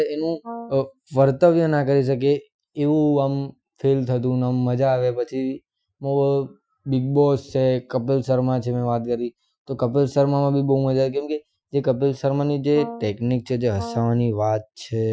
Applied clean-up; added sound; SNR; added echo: classical method Wiener filter.